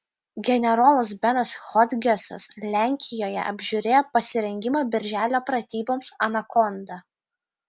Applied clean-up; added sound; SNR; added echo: none; none; none; none.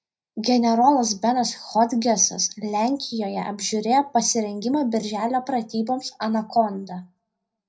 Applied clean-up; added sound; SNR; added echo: none; none; none; reverberation time 0.3 s.